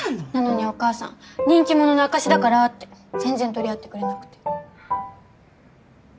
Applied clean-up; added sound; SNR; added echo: none; none; none; none.